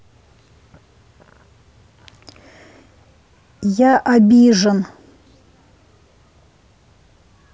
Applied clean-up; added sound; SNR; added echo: none; none; none; none.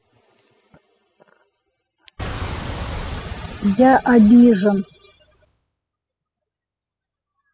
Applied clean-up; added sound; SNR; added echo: classical method spectral subtraction.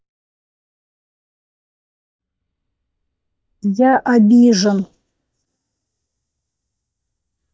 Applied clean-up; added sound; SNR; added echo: neural mask model DeepFilterNet 3.